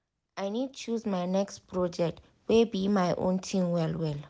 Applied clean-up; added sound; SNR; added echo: none; none; none; none.